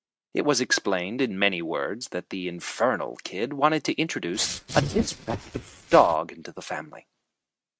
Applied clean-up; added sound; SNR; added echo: neural mask model RNNoise.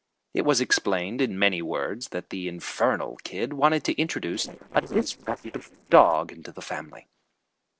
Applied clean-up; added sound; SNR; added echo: neural separator model SepFormer DNS4.